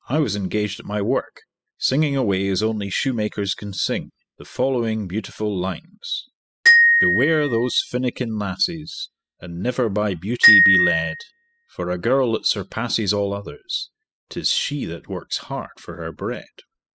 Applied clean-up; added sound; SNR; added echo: classical method spectral subtraction.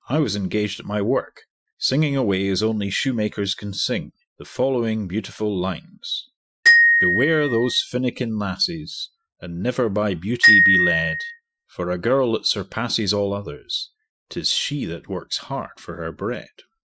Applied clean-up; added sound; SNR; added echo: classical method Wiener filter.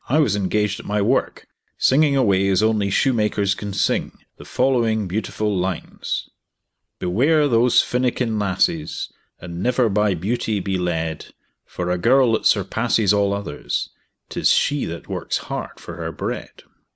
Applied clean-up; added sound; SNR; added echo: none; none; none; none.